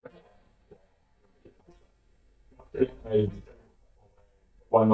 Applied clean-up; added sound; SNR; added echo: neural mask model DeepFilterNet 3.